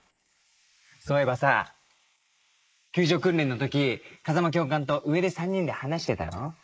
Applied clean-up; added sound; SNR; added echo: neural mask model Resemble Enhance denoiser.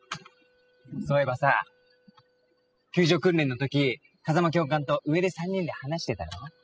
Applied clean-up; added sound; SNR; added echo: classical method spectral subtraction.